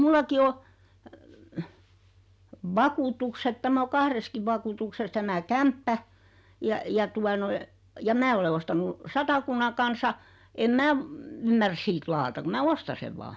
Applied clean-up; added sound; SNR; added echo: none; none; none; none.